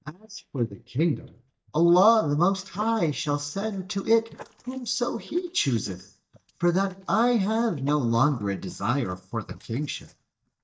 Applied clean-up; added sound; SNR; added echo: neural mask model DeepFilterNet 3.